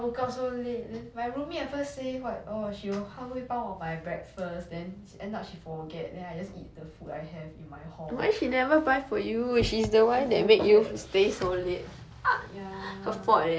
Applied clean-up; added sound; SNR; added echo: none; none; none; none.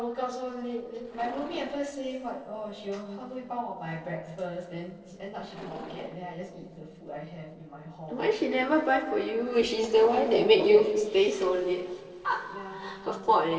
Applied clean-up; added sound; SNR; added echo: neural separator model SepFormer DNS4.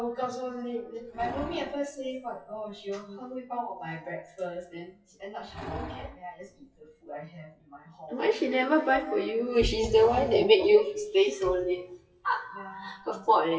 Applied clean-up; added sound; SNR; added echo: classical method WPE with log-MMSE.